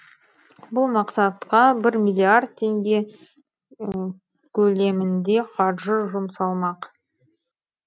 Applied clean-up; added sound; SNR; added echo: none; none; none; none.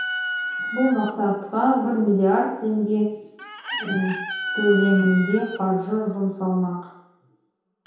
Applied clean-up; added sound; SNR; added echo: none; Chicken, rooster; 9 dB; reverberation time 0.8 s.